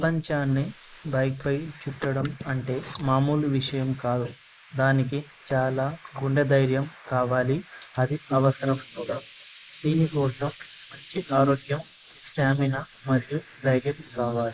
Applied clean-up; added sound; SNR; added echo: neural mask model Resemble Enhance denoiser.